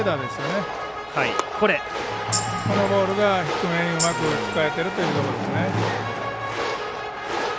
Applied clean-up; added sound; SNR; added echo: none; Tambourine; 9 dB; none.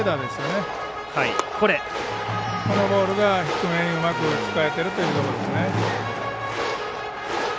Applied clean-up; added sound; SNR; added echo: none; none; none; none.